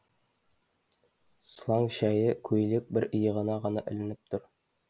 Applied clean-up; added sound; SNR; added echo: none; none; none; none.